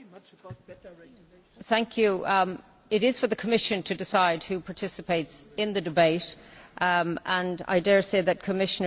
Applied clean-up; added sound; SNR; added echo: none; none; none; none.